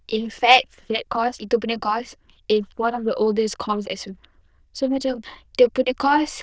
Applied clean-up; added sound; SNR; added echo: neural diffusion model UNIVERSE++.